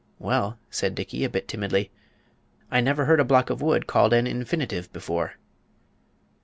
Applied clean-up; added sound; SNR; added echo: none; none; none; none.